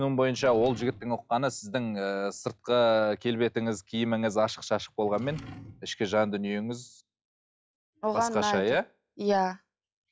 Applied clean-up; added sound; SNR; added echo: classical method log-MMSE.